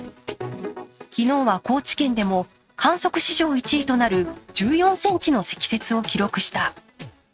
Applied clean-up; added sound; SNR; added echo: neural mask model RNNoise.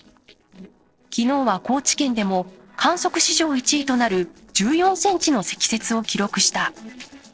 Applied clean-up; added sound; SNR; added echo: neural separator model SepFormer DNS4.